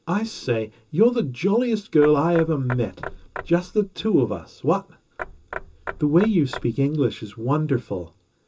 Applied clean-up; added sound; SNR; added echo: none; Knock / Wood; 14 dB; reverberation time 0.2 s.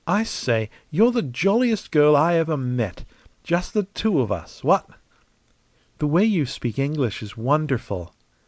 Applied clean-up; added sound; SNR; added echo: none; none; none; none.